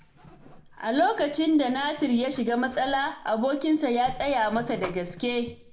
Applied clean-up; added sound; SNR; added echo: none; Zipper (clothing); 18 dB; reverberation time 0.5 s.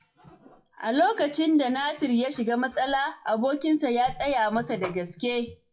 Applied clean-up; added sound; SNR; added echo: classical method WPE with log-MMSE.